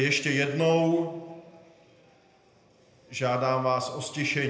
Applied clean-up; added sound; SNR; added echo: none; none; none; reverberation time 0.6 s.